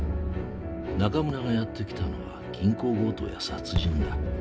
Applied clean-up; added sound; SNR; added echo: none; Fireworks; 12 dB; reverberation time 0.3 s.